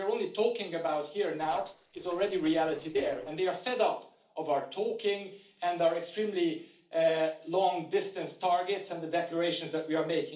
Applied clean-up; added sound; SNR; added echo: neural separator model SepFormer DNS4.